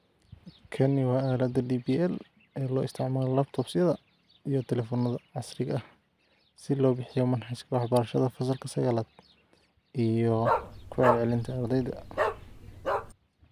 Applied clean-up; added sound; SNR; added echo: none; Bark; 2 dB; none.